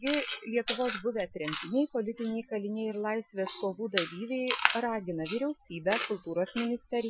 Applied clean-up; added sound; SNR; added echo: classical method Wiener filter.